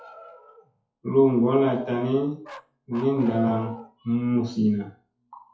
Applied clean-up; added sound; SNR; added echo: classical method WPE with log-MMSE.